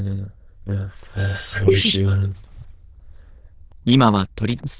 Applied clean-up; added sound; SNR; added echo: neural diffusion model UNIVERSE++.